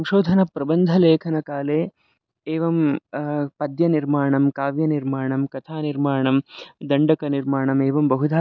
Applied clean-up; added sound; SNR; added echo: none; none; none; none.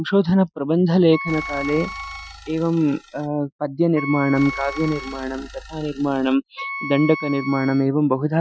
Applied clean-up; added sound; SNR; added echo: classical method Wiener filter.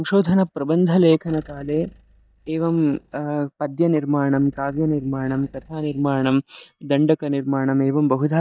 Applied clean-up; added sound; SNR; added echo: neural mask model DeepFilterNet 3.